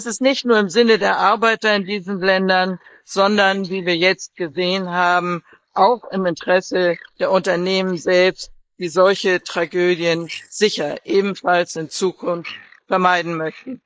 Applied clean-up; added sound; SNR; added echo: neural mask model Resemble Enhance denoiser.